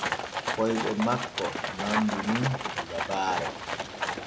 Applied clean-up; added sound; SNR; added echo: none; Livestock, farm animals, working animals; 1 dB; none.